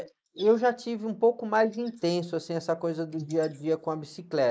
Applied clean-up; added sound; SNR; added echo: neural mask model Resemble Enhance denoiser.